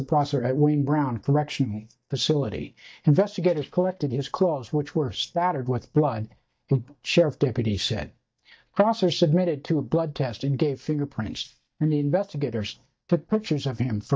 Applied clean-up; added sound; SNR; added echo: neural mask model DeepFilterNet 3.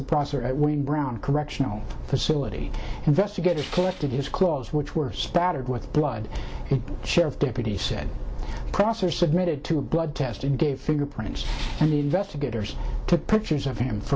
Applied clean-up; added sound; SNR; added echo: none; Tools; 17 dB; reverberation time 0.2 s.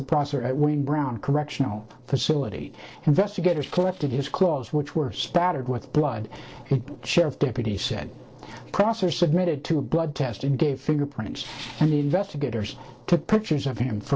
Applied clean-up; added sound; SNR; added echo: neural separator model SepFormer DNS4.